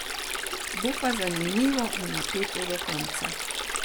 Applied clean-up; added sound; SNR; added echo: none; Stream; 1 dB; none.